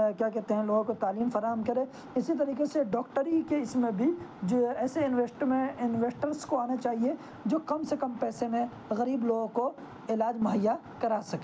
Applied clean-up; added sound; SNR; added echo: none; none; none; none.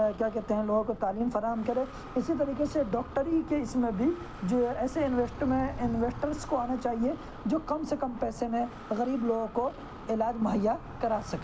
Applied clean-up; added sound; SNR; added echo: none; Breathing + Animal; 14 dB; none.